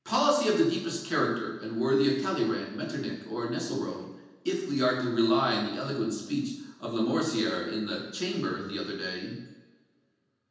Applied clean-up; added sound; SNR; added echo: none; none; none; reverberation time 0.9 s.